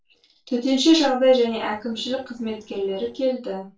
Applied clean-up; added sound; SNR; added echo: neural separator model SepFormer DNS4.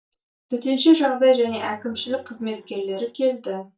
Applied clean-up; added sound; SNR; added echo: neural mask model DeepFilterNet 3.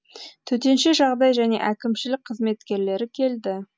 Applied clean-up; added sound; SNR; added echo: none; none; none; none.